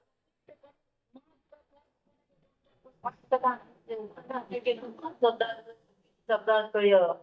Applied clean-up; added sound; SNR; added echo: neural mask model DeepFilterNet 3.